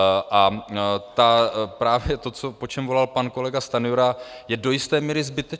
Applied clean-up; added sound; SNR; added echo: none; none; none; none.